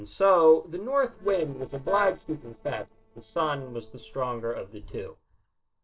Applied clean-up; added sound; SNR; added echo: neural separator model SepFormer DNS4.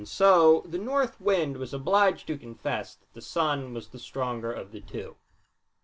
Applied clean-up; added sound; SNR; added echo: none; none; none; none.